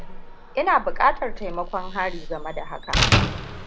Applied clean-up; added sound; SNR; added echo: none; Slam; 0 dB; none.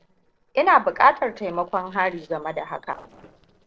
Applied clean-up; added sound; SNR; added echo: neural separator model SepFormer DNS4.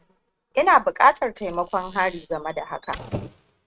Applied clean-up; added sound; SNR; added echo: neural mask model RNNoise.